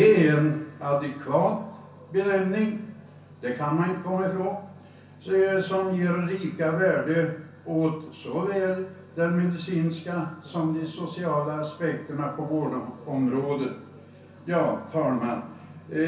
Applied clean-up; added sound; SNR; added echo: none; none; none; reverberation time 0.6 s.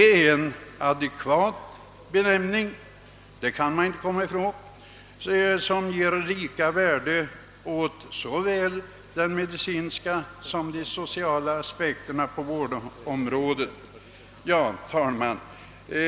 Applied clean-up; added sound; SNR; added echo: none; none; none; none.